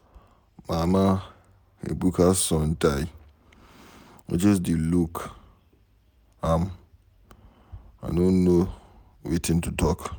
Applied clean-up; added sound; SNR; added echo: none; none; none; none.